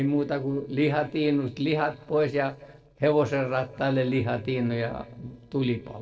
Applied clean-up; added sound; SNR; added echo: neural separator model SepFormer DNS4.